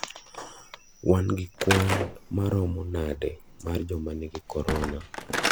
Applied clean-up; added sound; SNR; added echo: none; Slam / Wood; 5 dB; none.